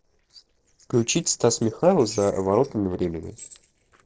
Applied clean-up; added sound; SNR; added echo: neural separator model SepFormer DNS4.